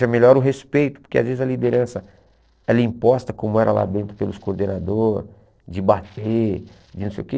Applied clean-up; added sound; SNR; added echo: neural separator model SepFormer DNS4.